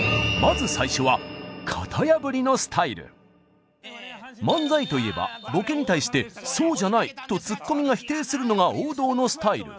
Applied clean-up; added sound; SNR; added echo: none; none; none; none.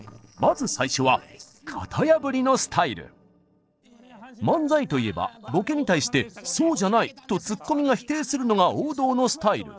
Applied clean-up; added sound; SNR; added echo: neural separator model SepFormer DNS4.